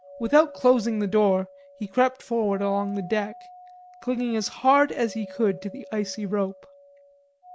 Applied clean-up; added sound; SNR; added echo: none; Doorbell; 20 dB; none.